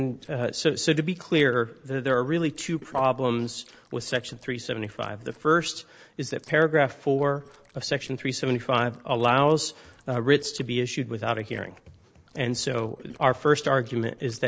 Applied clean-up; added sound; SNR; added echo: neural separator model SepFormer DNS4.